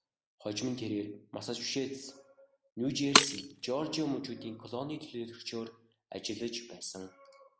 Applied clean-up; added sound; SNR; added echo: none; Shatter; -3 dB; none.